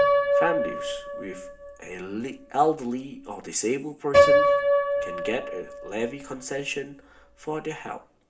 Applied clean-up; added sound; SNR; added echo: none; Piano; -5 dB; reverberation time 0.4 s.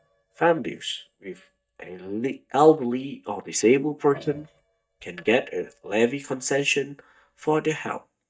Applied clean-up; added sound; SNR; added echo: neural mask model DeepFilterNet 3.